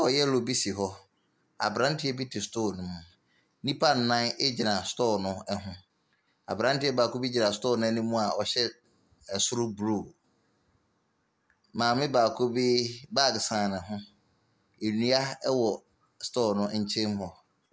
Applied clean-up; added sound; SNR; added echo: none; none; none; none.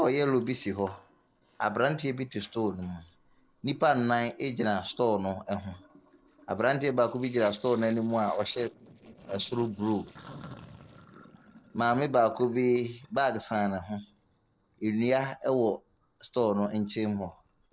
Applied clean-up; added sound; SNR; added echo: neural separator model SepFormer DNS4.